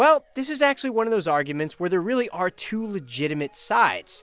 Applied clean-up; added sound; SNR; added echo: none; none; none; none.